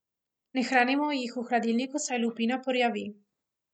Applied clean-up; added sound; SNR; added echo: none; none; none; none.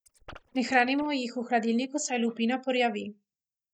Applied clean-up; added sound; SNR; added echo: neural mask model DeepFilterNet 3.